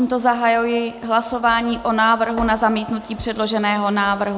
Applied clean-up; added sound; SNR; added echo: none; none; none; none.